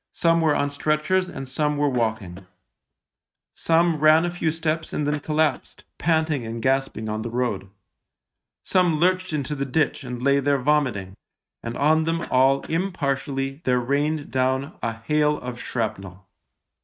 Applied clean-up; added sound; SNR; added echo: neural mask model RNNoise.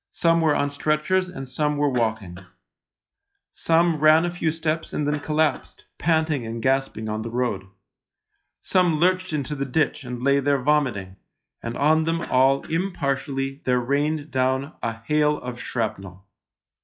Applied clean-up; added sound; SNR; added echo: classical method log-MMSE.